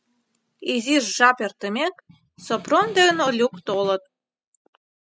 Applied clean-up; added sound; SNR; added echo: classical method spectral subtraction.